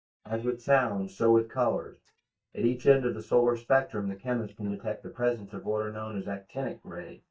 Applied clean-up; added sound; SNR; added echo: neural mask model DeepFilterNet 3.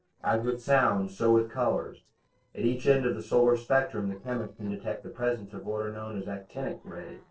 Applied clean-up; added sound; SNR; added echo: neural separator model SepFormer DNS4.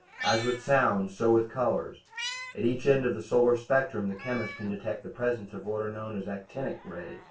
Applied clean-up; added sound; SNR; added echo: none; Meow; 15 dB; reverberation time 0.2 s.